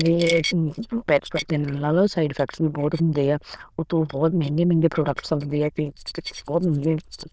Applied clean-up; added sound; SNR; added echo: neural diffusion model UNIVERSE++.